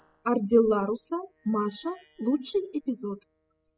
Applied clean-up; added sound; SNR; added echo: classical method spectral subtraction.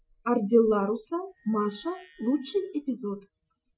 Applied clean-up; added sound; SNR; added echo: classical method Wiener filter.